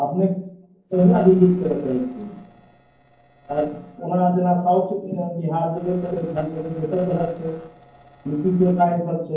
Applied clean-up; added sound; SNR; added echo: neural separator model SepFormer DNS4.